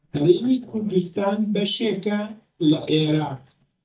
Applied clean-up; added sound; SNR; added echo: neural mask model DeepFilterNet 3.